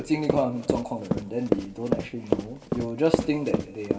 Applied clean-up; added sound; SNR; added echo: none; Run; 0 dB; reverberation time 2.8 s.